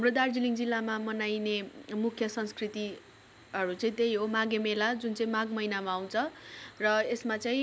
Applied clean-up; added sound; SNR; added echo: none; none; none; none.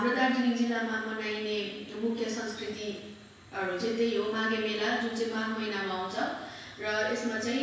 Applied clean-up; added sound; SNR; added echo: none; none; none; reverberation time 1.1 s.